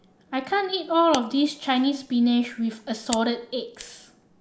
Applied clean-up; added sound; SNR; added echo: none; Camera; 17 dB; none.